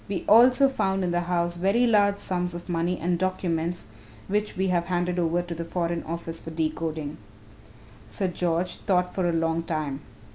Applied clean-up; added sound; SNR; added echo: none; none; none; none.